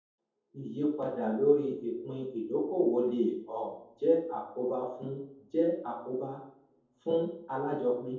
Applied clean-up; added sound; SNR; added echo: none; none; none; reverberation time 0.7 s.